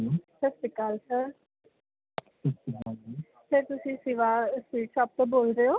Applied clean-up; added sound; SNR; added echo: none; none; none; none.